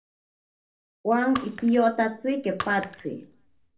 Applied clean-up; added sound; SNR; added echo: none; Shatter; 13 dB; reverberation time 0.3 s.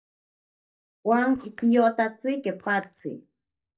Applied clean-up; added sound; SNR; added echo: neural mask model DeepFilterNet 3.